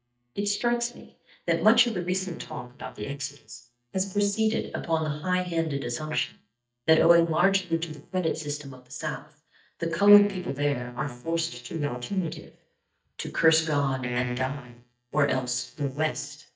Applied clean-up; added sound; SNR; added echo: neural mask model DeepFilterNet 3.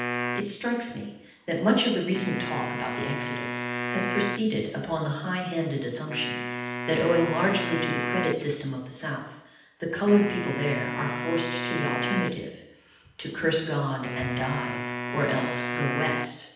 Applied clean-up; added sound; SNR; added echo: none; Wind instrument, woodwind instrument; 5 dB; reverberation time 0.9 s.